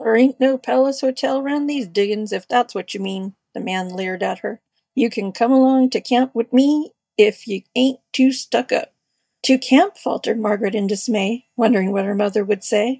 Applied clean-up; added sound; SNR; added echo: neural mask model DeepFilterNet 3.